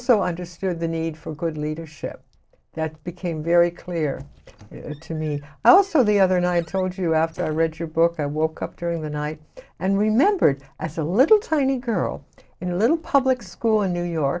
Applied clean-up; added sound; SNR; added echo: neural separator model SepFormer DNS4.